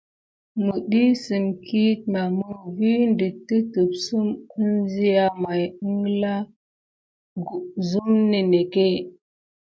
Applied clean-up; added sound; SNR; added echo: none; none; none; none.